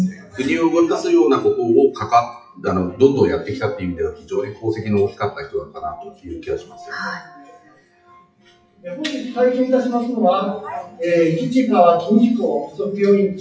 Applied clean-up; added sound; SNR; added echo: classical method WPE with log-MMSE.